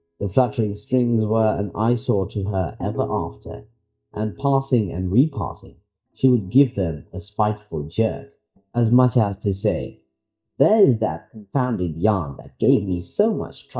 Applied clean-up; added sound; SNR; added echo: neural mask model DeepFilterNet 3.